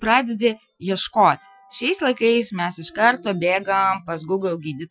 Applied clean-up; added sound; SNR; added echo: classical method Wiener filter.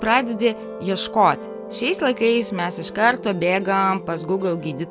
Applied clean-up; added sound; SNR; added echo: none; Musical instrument; 12 dB; none.